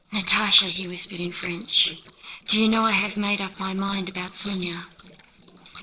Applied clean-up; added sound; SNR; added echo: neural separator model SepFormer DNS4.